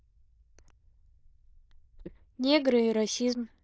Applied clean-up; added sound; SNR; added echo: neural diffusion model UNIVERSE++.